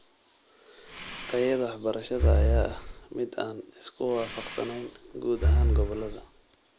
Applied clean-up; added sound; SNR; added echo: none; Breathing; -4 dB; none.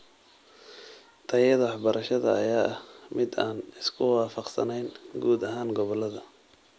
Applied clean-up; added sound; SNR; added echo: none; none; none; none.